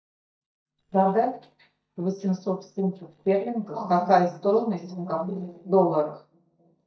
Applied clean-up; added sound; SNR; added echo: neural mask model DeepFilterNet 3.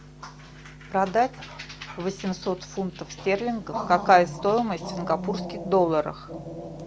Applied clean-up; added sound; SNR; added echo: none; none; none; none.